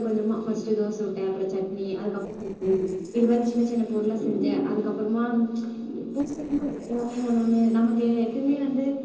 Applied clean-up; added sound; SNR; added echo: neural separator model SepFormer DNS4.